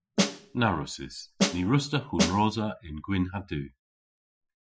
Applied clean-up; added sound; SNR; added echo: classical method Wiener filter.